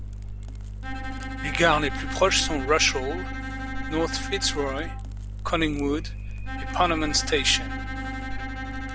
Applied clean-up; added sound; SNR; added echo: none; Crackle + Bowed string instrument; 8 dB; none.